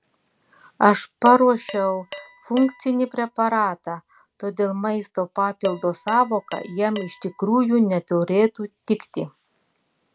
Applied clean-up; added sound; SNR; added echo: none; Dishes, pots, and pans; 16 dB; none.